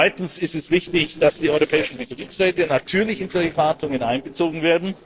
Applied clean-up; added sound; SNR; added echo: neural separator model SepFormer DNS4.